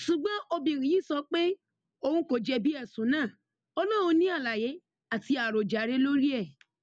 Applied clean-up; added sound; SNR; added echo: none; none; none; none.